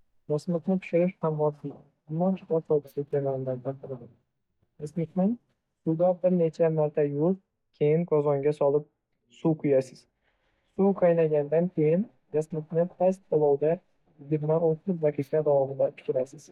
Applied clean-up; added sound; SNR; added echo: neural mask model DeepFilterNet 3.